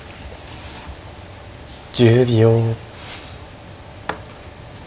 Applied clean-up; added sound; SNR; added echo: none; none; none; none.